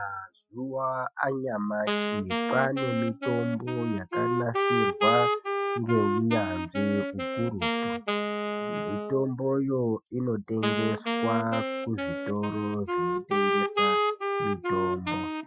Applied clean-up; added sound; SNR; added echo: classical method Wiener filter.